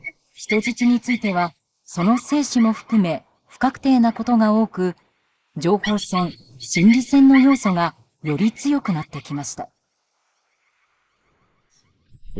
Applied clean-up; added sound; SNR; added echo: neural mask model Resemble Enhance denoiser.